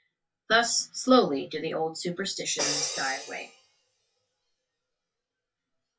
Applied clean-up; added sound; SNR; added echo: classical method WPE with log-MMSE.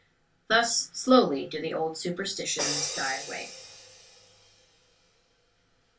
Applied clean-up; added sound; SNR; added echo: none; Crash cymbal; 11 dB; reverberation time 0.1 s.